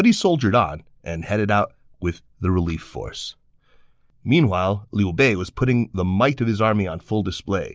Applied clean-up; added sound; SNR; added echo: none; none; none; none.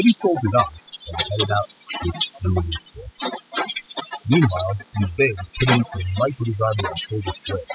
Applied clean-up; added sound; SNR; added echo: classical method spectral subtraction.